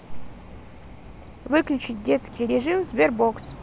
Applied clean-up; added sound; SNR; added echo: none; none; none; none.